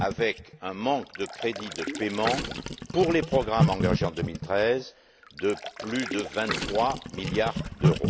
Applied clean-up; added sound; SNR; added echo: none; Gurgling; 2 dB; none.